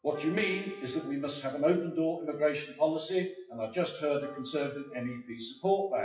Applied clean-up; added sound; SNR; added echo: classical method WPE with log-MMSE.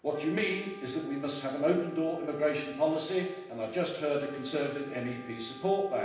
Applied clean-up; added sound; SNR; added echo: none; Trumpet; 19 dB; reverberation time 0.9 s.